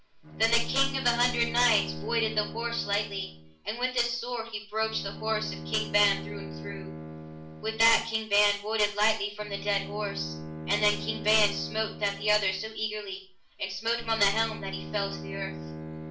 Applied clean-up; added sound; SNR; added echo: none; Bowed string instrument; 10 dB; reverberation time 0.4 s.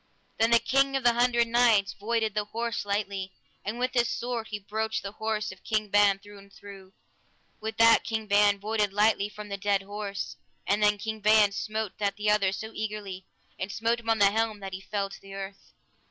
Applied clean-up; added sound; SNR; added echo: none; none; none; none.